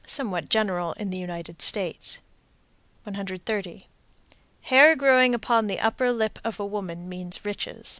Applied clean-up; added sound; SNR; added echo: none; none; none; none.